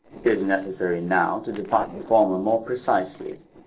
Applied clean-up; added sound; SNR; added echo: neural separator model SepFormer DNS4.